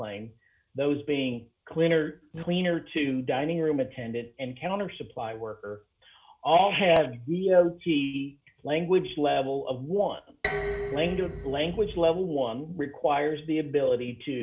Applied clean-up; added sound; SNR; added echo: none; Dishes, pots, and pans; 9 dB; none.